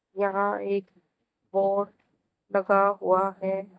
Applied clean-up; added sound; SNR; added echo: neural mask model DeepFilterNet 3.